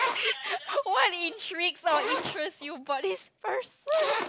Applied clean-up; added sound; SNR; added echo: none; Zipper (clothing); 6 dB; none.